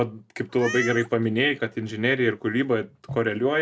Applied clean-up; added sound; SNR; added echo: none; Meow; 14 dB; none.